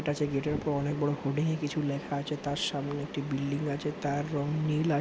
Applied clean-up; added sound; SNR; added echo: none; none; none; none.